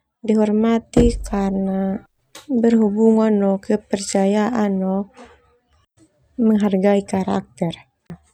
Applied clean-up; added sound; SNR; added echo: none; Knock; 8 dB; none.